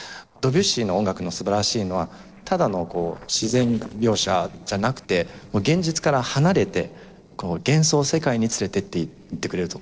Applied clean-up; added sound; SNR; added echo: neural separator model SepFormer DNS4.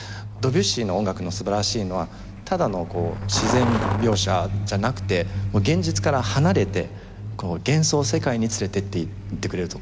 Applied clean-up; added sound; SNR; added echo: none; Truck; 5 dB; none.